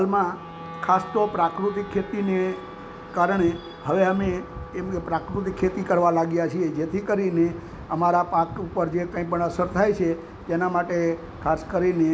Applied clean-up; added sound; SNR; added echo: none; Wind instrument, woodwind instrument; 20 dB; none.